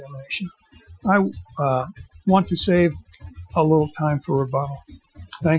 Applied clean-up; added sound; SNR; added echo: classical method Wiener filter.